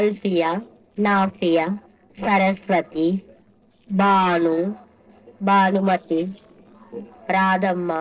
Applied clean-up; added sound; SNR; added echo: neural separator model SepFormer DNS4.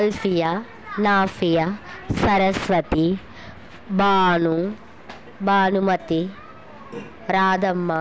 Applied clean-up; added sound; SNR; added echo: none; none; none; none.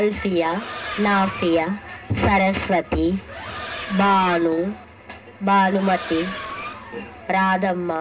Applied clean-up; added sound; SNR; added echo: none; Accelerating, revving, vroom; 12 dB; reverberation time 0.2 s.